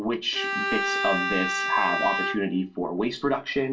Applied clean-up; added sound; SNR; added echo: none; Bowed string instrument; 1 dB; reverberation time 0.2 s.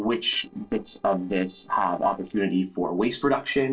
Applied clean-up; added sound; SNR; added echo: neural separator model SepFormer DNS4.